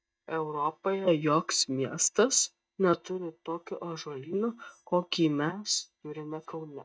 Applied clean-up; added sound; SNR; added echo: neural mask model DeepFilterNet 3.